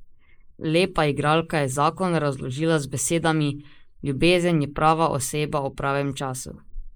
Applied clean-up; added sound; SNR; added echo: neural mask model Resemble Enhance denoiser.